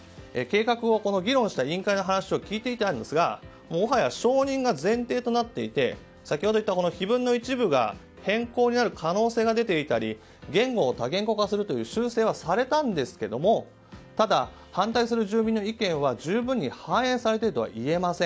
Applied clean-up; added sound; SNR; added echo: none; none; none; none.